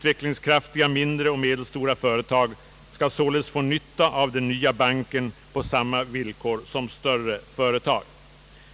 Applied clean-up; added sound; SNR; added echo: none; none; none; none.